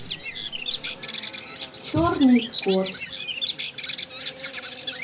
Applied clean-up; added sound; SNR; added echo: none; Bird vocalization, bird call, bird song; 1 dB; reverberation time 0.4 s.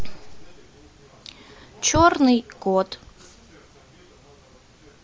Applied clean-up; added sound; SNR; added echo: none; none; none; none.